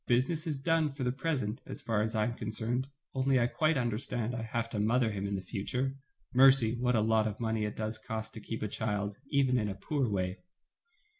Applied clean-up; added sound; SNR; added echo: none; none; none; none.